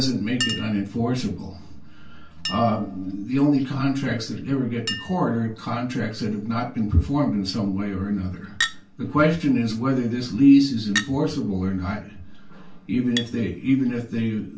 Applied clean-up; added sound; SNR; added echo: none; Chink, clink; 14 dB; reverberation time 0.2 s.